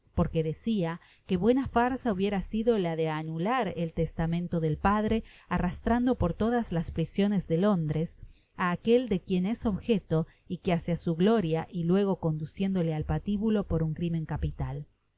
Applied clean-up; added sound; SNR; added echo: none; none; none; none.